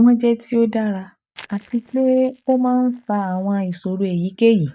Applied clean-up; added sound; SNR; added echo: neural mask model DeepFilterNet 3.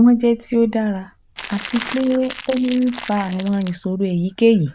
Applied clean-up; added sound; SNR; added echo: neural diffusion model UNIVERSE++.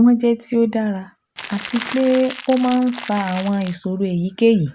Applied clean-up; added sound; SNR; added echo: none; Crackle; 14 dB; none.